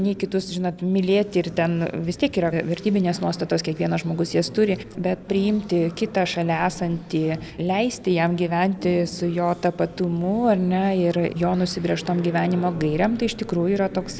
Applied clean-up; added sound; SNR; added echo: none; none; none; none.